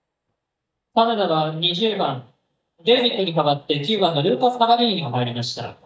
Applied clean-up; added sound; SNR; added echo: neural mask model DeepFilterNet 3.